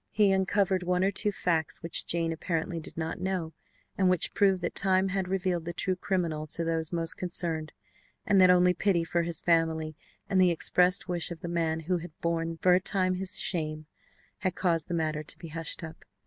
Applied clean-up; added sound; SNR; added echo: none; none; none; none.